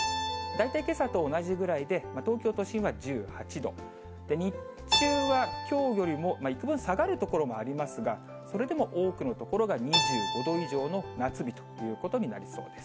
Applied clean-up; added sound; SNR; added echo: none; Keyboard (musical); 6 dB; none.